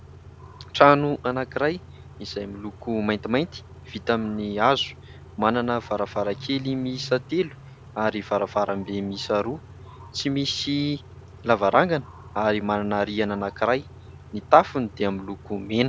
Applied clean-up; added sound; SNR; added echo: none; Idling / Accelerating, revving, vroom / Car; 18 dB; none.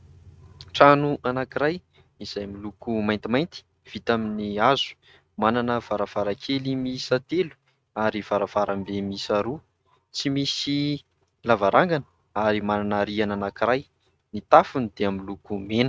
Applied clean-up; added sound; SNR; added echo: neural mask model RNNoise.